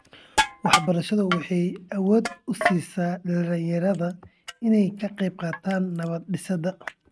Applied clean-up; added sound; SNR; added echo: neural mask model RNNoise.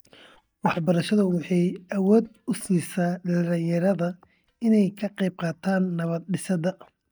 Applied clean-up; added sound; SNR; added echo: neural mask model DeepFilterNet 3.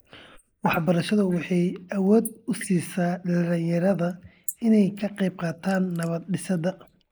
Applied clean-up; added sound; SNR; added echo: neural mask model Resemble Enhance denoiser.